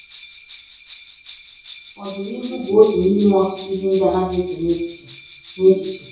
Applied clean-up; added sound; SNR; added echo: none; Bell; 10 dB; reverberation time 0.6 s.